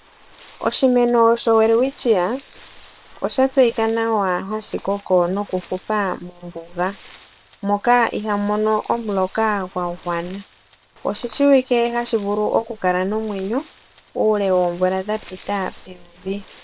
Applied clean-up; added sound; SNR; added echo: neural separator model SepFormer WHAM!.